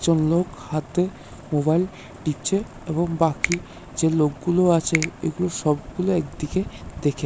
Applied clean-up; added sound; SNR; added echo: none; Finger snapping; 10 dB; none.